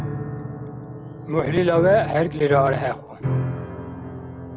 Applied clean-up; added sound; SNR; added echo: none; Piano; 5 dB; none.